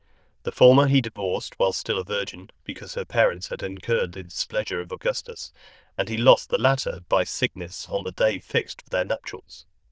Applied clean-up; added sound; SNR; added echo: neural diffusion model UNIVERSE++.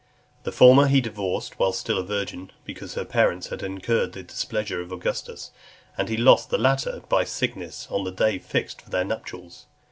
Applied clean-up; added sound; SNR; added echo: none; none; none; none.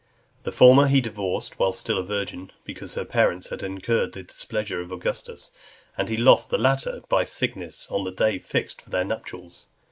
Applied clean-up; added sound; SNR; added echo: neural mask model Resemble Enhance denoiser.